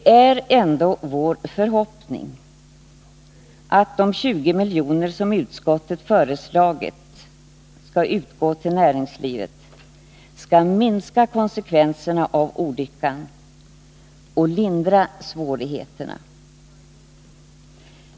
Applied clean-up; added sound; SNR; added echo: none; none; none; none.